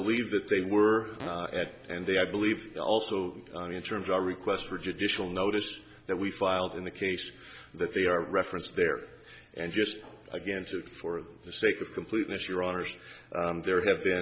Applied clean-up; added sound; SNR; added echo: none; Fart; 16 dB; none.